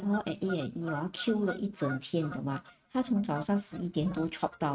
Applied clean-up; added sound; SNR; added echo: neural mask model RNNoise.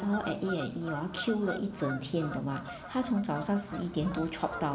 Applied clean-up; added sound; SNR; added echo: none; Bird vocalization, bird call, bird song / Fowl; 11 dB; none.